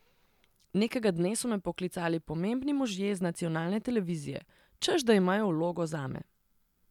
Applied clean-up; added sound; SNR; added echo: none; none; none; none.